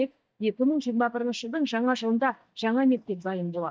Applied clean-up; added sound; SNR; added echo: neural mask model DeepFilterNet 3.